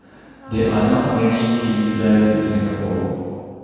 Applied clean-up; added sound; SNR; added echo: none; Trumpet; 17 dB; reverberation time 2.1 s.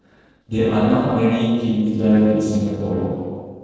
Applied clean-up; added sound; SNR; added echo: neural separator model SepFormer DNS4.